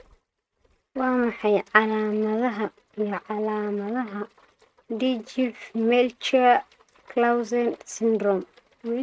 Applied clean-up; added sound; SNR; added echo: neural mask model RNNoise.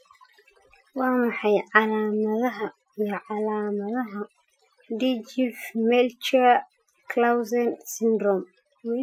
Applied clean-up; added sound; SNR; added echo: classical method Wiener filter.